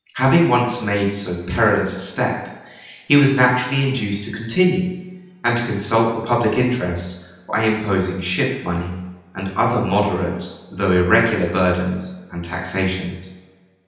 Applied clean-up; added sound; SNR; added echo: none; none; none; reverberation time 0.9 s.